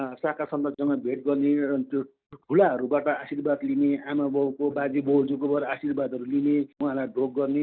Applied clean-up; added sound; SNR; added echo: neural mask model DeepFilterNet 3.